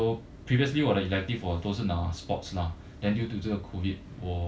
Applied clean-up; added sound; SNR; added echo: none; none; none; none.